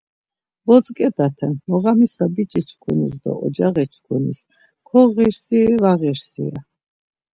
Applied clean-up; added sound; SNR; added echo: none; none; none; none.